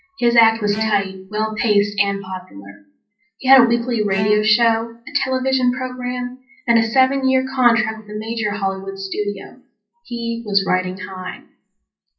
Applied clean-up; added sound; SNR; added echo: classical method WPE with log-MMSE.